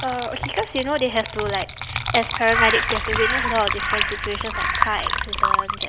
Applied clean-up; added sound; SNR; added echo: none; Crow + Water / Liquid; 0 dB; none.